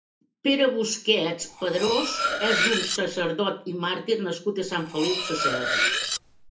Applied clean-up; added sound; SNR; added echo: none; Cutlery, silverware; 1 dB; reverberation time 0.3 s.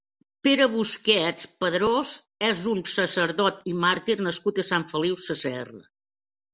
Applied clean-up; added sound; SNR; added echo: none; none; none; none.